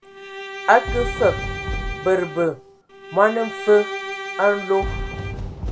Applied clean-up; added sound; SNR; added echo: none; Bowed string instrument + Fireworks; 7 dB; none.